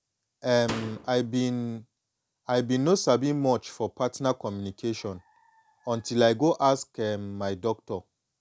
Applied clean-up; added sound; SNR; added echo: none; Slam; 12 dB; none.